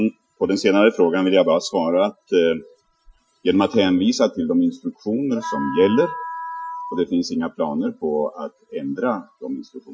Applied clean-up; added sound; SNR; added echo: classical method Wiener filter.